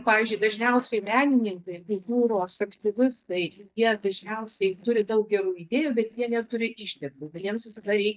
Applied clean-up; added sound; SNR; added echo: neural mask model DeepFilterNet 3.